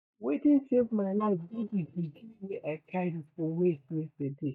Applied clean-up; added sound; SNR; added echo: neural mask model DeepFilterNet 3.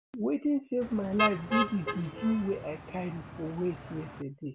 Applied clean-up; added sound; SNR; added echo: none; Motor vehicle (road); 4 dB; none.